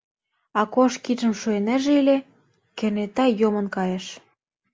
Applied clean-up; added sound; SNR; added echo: none; none; none; none.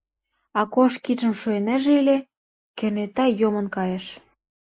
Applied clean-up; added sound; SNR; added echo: neural mask model Resemble Enhance denoiser.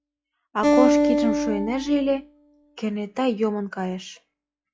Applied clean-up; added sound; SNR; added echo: classical method log-MMSE.